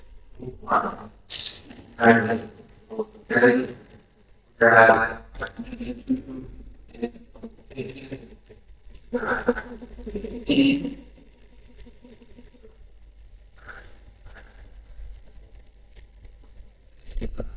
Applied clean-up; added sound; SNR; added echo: neural mask model DeepFilterNet 3.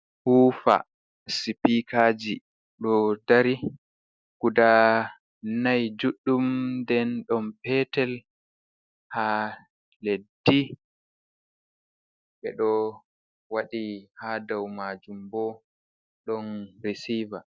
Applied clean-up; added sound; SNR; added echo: none; none; none; none.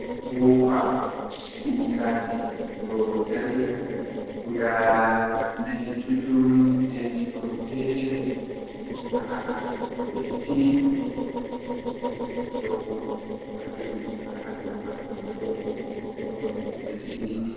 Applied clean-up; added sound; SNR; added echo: neural separator model SepFormer DNS4.